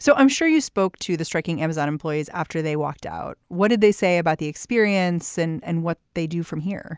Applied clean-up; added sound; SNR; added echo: none; none; none; none.